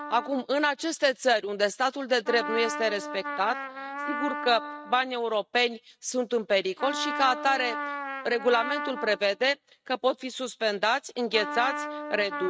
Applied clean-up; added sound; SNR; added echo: neural mask model RNNoise.